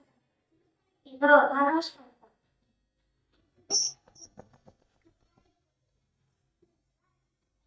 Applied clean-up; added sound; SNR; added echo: neural mask model DeepFilterNet 3.